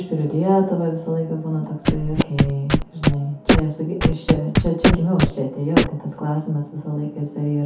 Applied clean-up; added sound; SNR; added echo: none; Scratching (performance technique); 0 dB; reverberation time 0.5 s.